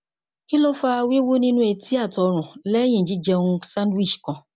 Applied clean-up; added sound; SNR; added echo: none; none; none; none.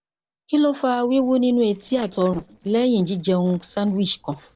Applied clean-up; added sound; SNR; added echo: neural separator model SepFormer DNS4.